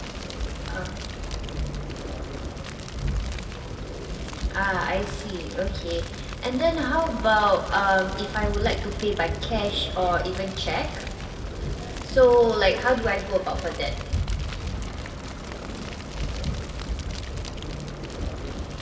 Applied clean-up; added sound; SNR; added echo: none; Fire; 9 dB; reverberation time 2.1 s.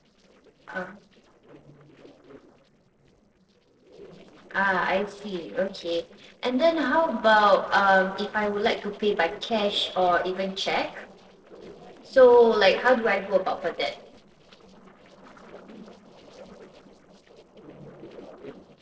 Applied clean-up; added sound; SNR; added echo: neural separator model SepFormer DNS4.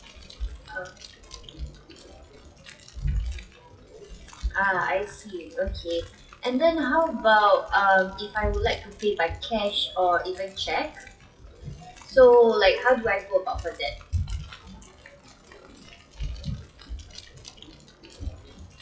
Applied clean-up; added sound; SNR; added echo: classical method WPE with log-MMSE.